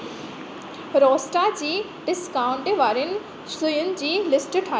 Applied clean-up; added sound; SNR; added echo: none; none; none; none.